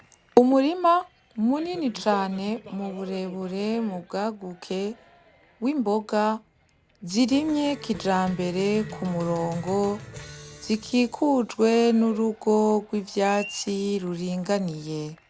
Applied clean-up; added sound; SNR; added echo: none; Cheering; 19 dB; none.